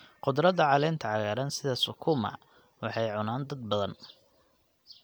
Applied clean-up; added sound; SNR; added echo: none; none; none; none.